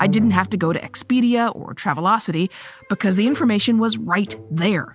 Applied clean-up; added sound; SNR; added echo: none; none; none; none.